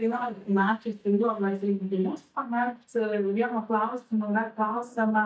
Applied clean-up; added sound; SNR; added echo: neural mask model DeepFilterNet 3.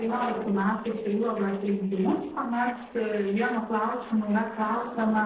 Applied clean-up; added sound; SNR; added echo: neural separator model SepFormer DNS4.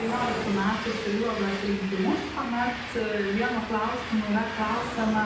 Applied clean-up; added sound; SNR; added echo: none; Train; 7 dB; reverberation time 0.8 s.